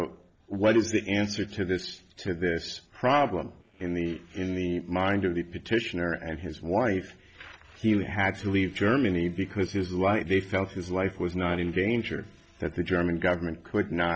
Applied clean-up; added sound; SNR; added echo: neural separator model SepFormer DNS4.